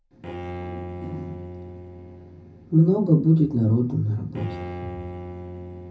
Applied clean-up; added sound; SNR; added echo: none; Bowed string instrument; 12 dB; reverberation time 0.4 s.